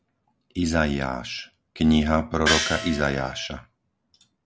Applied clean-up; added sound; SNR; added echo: none; Gong; 2 dB; none.